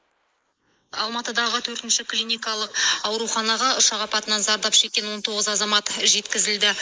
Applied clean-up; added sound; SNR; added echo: neural mask model Resemble Enhance denoiser.